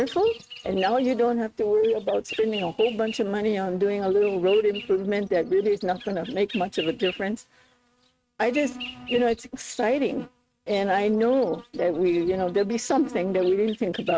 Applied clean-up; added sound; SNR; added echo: neural mask model RNNoise.